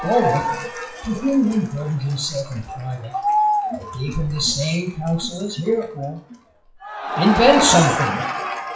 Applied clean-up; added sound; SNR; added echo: classical method WPE with log-MMSE.